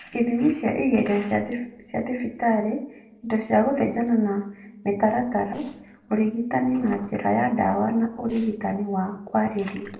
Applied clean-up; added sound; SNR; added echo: neural separator model SepFormer DNS4.